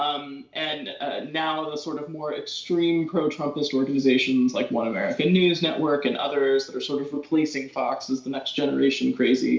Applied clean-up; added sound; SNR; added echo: none; none; none; reverberation time 0.4 s.